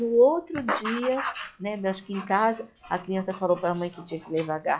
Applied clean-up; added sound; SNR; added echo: classical method log-MMSE.